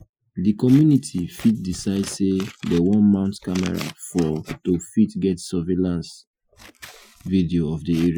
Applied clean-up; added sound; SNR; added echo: classical method Wiener filter.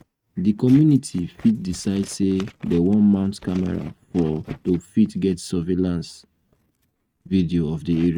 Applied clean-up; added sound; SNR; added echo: neural mask model RNNoise.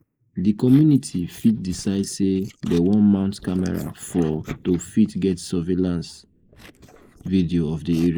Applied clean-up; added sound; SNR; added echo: neural mask model Resemble Enhance denoiser.